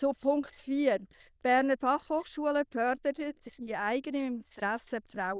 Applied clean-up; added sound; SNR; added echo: neural diffusion model UNIVERSE++.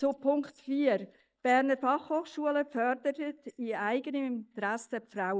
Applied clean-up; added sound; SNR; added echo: neural mask model DeepFilterNet 3.